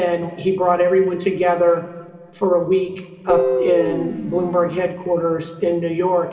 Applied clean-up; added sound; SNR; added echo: none; Guitar; 3 dB; reverberation time 2.5 s.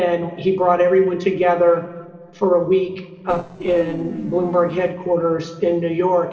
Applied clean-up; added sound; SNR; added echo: neural separator model SepFormer DNS4.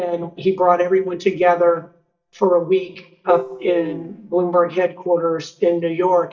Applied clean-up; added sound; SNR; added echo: neural mask model DeepFilterNet 3.